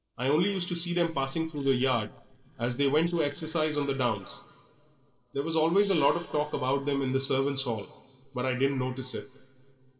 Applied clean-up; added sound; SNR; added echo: neural separator model SepFormer DNS4.